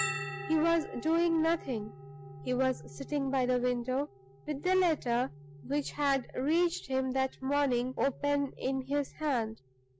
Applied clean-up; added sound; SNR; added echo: none; Bell; 14 dB; none.